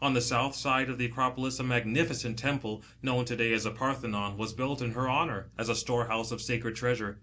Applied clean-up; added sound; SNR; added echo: none; none; none; none.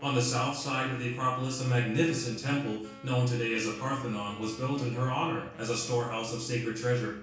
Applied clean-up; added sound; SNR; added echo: none; Wind instrument, woodwind instrument; 19 dB; reverberation time 0.6 s.